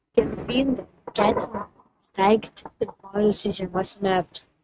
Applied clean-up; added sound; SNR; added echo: neural mask model RNNoise.